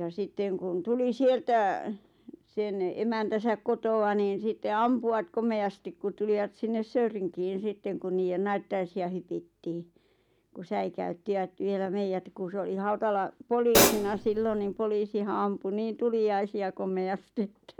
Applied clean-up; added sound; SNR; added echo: none; Hi-hat; -3 dB; none.